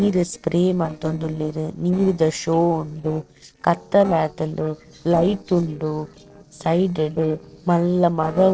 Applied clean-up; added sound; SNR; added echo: neural separator model SepFormer DNS4.